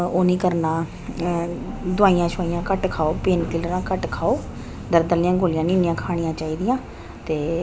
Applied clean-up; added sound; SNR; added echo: none; none; none; none.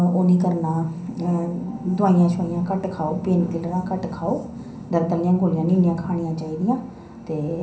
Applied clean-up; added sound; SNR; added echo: none; none; none; reverberation time 0.6 s.